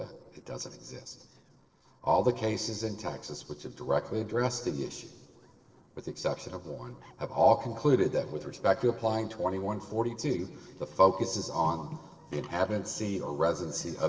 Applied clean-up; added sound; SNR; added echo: neural separator model SepFormer DNS4.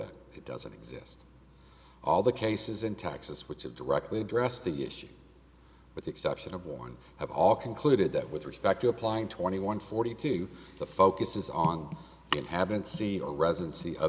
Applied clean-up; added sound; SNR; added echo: none; none; none; none.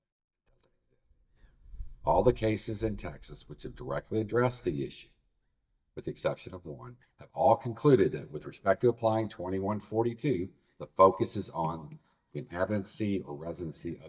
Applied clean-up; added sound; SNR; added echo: neural mask model DeepFilterNet 3.